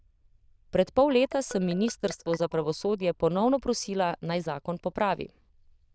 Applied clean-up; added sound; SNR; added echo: neural diffusion model UNIVERSE++.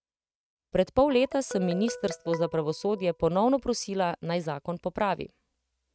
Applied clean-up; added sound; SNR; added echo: neural mask model RNNoise.